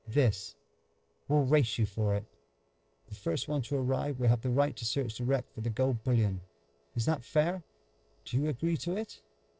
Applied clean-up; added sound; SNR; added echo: neural separator model SepFormer DNS4.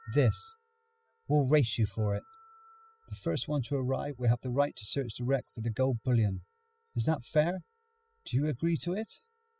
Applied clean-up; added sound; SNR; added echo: classical method spectral subtraction.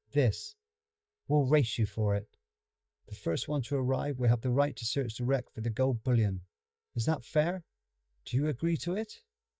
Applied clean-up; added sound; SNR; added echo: neural mask model DeepFilterNet 3.